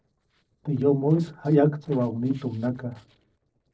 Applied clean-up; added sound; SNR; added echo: neural separator model SepFormer DNS4.